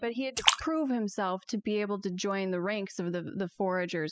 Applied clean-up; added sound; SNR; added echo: classical method spectral subtraction.